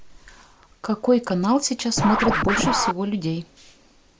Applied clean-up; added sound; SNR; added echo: none; Scratching (performance technique); 2 dB; none.